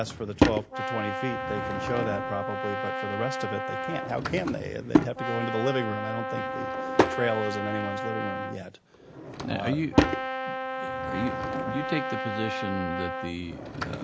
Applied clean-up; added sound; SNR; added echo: none; Brass instrument + Drawer open or close / Wood; -3 dB; none.